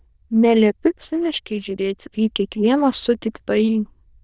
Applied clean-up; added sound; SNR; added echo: neural diffusion model UNIVERSE++.